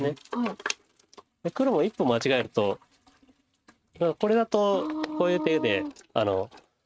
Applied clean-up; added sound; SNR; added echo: neural mask model RNNoise.